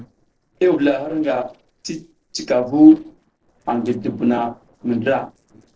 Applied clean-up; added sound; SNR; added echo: neural separator model SepFormer DNS4.